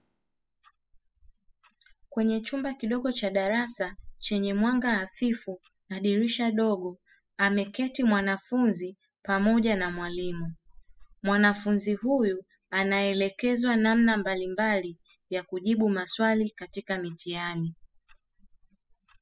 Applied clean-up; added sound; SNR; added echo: classical method spectral subtraction.